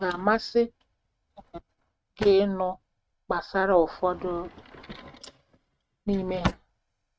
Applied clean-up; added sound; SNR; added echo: neural mask model RNNoise.